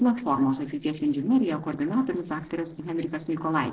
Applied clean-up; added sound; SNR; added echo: neural separator model SepFormer DNS4.